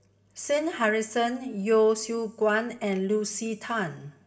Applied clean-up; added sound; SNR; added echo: none; none; none; reverberation time 0.8 s.